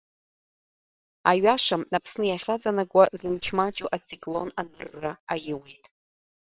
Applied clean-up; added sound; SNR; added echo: neural separator model SepFormer WHAM!.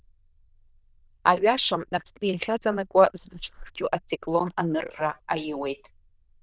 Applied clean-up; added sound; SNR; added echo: neural diffusion model UNIVERSE++.